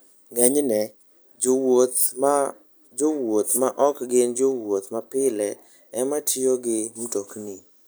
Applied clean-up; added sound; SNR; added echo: none; none; none; none.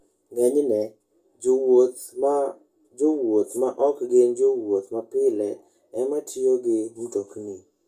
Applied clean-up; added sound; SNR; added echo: none; none; none; reverberation time 0.2 s.